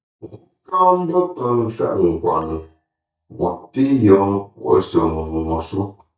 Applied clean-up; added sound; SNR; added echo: neural mask model DeepFilterNet 3.